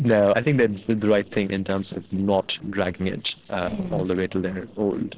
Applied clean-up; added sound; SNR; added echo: neural separator model SepFormer DNS4.